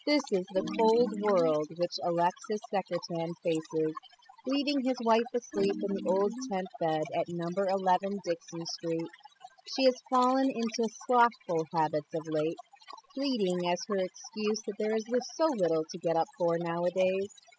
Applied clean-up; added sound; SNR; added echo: classical method spectral subtraction.